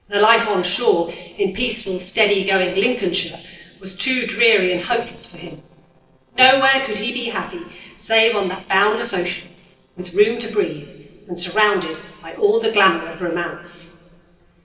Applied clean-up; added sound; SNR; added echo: neural separator model SepFormer DNS4.